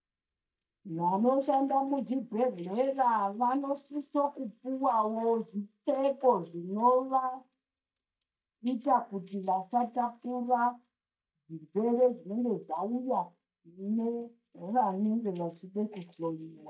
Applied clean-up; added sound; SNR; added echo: neural mask model DeepFilterNet 3.